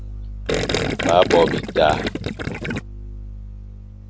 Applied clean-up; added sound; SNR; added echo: none; Gurgling; 1 dB; none.